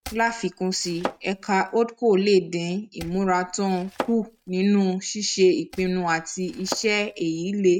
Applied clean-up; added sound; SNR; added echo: neural mask model RNNoise.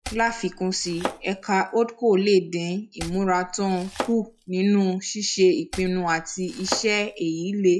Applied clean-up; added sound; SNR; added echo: classical method log-MMSE.